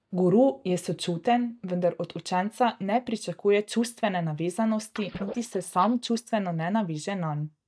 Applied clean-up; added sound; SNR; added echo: neural mask model DeepFilterNet 3.